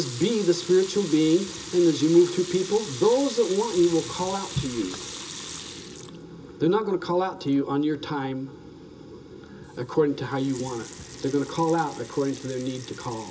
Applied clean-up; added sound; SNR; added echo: none; Sink (filling or washing) / Water tap, faucet / Liquid; 15 dB; reverberation time 0.2 s.